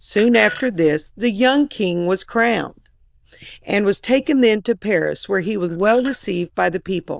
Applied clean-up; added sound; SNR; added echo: neural diffusion model UNIVERSE++.